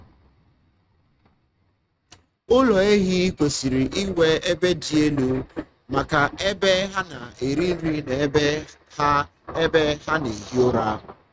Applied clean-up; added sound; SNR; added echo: neural mask model RNNoise.